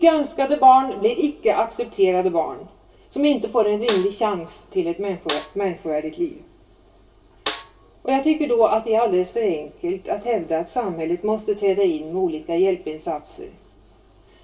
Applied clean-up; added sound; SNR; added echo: none; Snare drum; 9 dB; reverberation time 0.2 s.